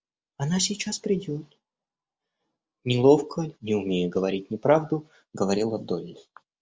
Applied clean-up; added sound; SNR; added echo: none; none; none; none.